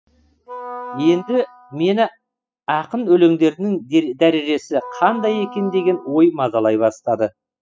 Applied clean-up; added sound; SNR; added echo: classical method spectral subtraction.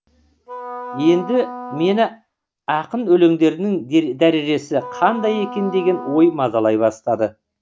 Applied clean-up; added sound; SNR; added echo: none; Wind instrument, woodwind instrument; 14 dB; none.